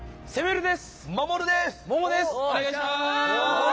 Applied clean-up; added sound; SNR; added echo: none; none; none; none.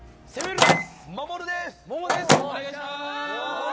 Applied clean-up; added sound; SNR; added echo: none; Microwave oven; -5 dB; none.